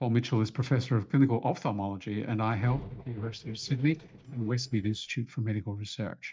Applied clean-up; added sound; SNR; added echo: neural mask model DeepFilterNet 3.